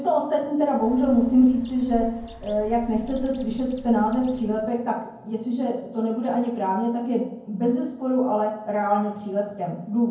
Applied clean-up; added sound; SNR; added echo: none; Bird; 16 dB; reverberation time 0.9 s.